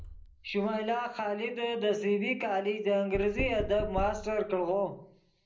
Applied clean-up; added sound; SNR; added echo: none; Knock; 13 dB; reverberation time 0.5 s.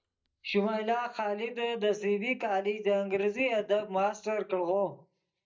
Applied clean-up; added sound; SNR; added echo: neural mask model DeepFilterNet 3.